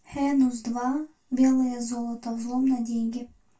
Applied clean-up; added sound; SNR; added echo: none; none; none; reverberation time 0.2 s.